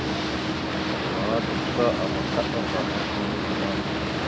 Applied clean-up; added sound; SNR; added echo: none; Boat, Water vehicle; -5 dB; none.